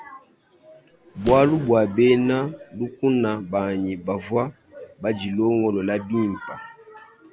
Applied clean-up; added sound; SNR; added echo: none; Boom; 15 dB; none.